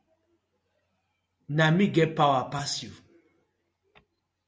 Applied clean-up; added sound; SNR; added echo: none; none; none; none.